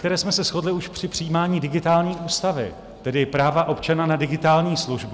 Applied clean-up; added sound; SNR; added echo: none; none; none; none.